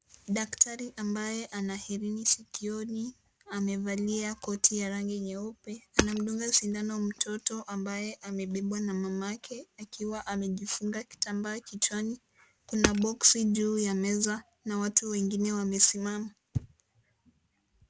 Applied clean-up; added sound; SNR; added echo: none; Hammer; 6 dB; none.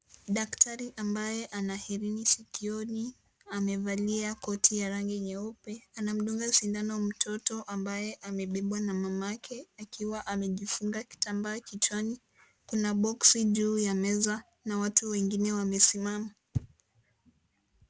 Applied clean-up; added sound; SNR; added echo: none; none; none; none.